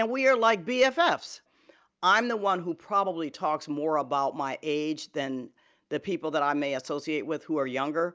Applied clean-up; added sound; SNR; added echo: none; none; none; none.